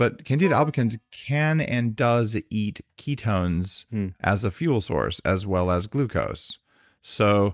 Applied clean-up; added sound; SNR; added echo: neural mask model DeepFilterNet 3.